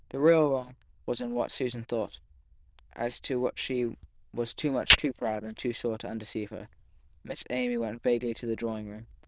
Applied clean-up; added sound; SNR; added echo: neural diffusion model UNIVERSE++.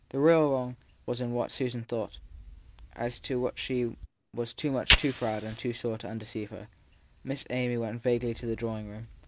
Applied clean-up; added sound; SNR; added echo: none; Fire; 5 dB; none.